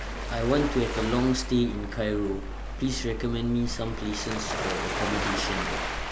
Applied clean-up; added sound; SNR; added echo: none; Waves, surf; 6 dB; none.